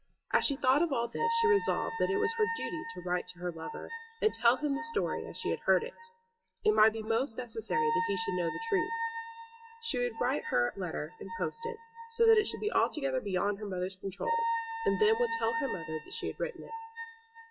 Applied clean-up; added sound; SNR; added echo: classical method WPE with log-MMSE.